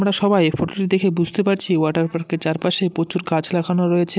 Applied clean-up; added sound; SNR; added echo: none; none; none; none.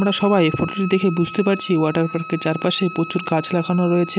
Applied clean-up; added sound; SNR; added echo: none; Wind instrument, woodwind instrument; 14 dB; none.